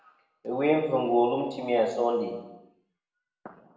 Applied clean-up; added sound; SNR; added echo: none; none; none; reverberation time 0.8 s.